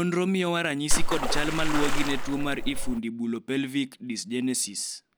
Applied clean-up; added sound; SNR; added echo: none; Water / Splash, splatter; -5 dB; none.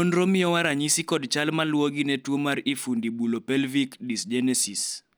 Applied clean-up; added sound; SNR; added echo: none; none; none; none.